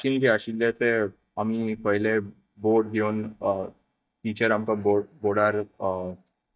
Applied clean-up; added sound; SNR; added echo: neural mask model DeepFilterNet 3.